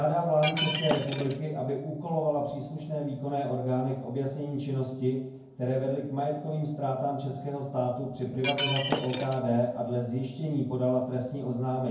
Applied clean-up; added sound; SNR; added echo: none; Shatter; 2 dB; reverberation time 0.9 s.